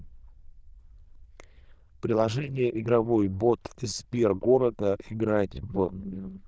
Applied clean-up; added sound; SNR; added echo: neural diffusion model UNIVERSE++.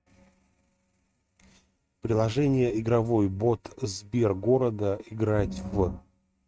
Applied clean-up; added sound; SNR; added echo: neural mask model RNNoise.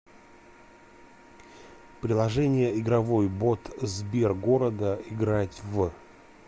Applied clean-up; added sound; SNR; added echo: none; none; none; none.